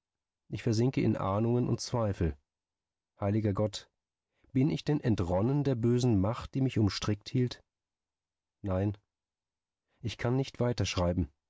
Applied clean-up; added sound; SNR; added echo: none; none; none; none.